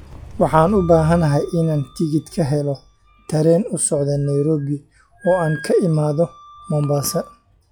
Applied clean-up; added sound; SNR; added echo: classical method log-MMSE.